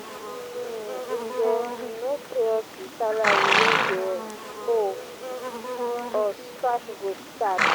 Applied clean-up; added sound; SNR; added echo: none; Livestock, farm animals, working animals; 0 dB; none.